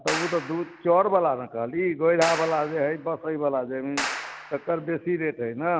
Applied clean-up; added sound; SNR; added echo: none; Clapping; 10 dB; none.